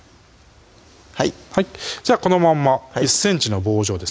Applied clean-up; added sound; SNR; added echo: none; none; none; none.